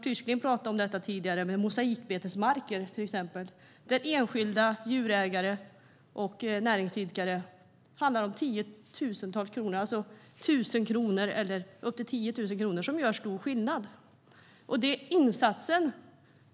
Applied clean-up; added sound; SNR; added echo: none; none; none; none.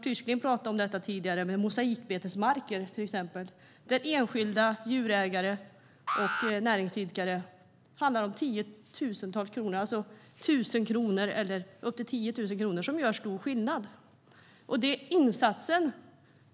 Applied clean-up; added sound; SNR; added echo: none; Alarm; 6 dB; none.